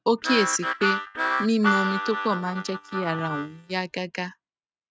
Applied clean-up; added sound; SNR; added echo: neural mask model RNNoise.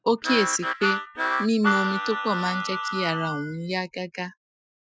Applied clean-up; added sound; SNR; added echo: classical method Wiener filter.